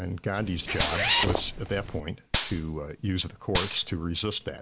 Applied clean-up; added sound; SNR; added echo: none; Zipper (clothing) + Gunshot, gunfire; 0 dB; none.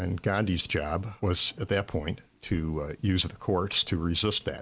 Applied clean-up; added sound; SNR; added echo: none; none; none; none.